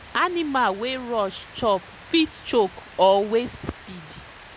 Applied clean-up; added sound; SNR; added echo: none; Rain; 20 dB; none.